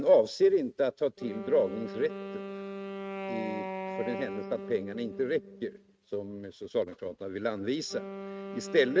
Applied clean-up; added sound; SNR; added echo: neural mask model RNNoise.